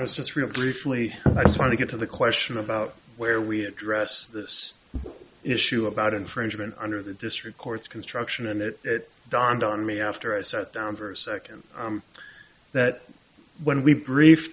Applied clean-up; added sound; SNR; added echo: none; none; none; none.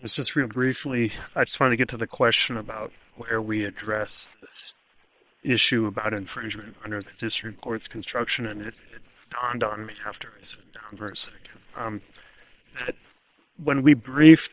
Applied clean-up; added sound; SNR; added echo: neural separator model SepFormer WHAM!.